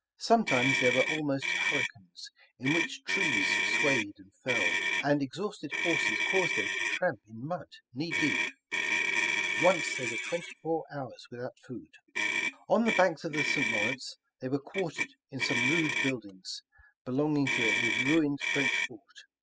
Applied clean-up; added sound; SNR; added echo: classical method spectral subtraction.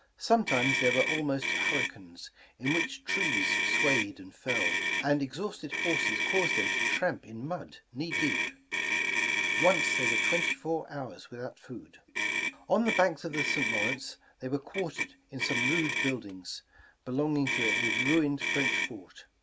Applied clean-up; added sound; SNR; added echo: none; Motor vehicle (road); -1 dB; none.